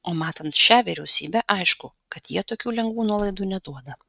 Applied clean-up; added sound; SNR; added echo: neural mask model RNNoise.